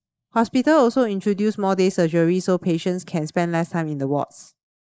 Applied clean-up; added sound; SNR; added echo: neural mask model Resemble Enhance denoiser.